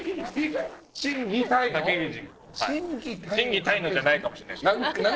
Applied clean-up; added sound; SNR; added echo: neural separator model SepFormer DNS4.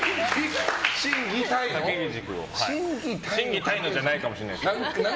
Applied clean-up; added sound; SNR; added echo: none; Livestock, farm animals, working animals; 19 dB; none.